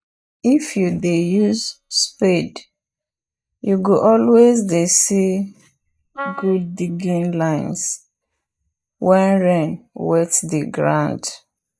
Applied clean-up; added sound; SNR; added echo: neural mask model DeepFilterNet 3.